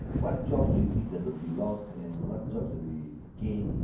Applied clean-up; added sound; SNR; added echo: none; Thunder / Wind; -1 dB; reverberation time 0.9 s.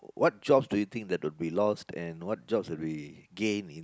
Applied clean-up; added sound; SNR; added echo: none; none; none; none.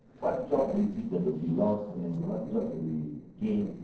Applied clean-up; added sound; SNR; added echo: neural separator model SepFormer DNS4.